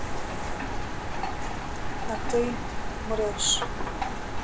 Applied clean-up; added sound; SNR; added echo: none; Rain; -4 dB; none.